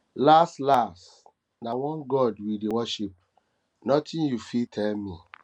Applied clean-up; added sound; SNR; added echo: none; none; none; none.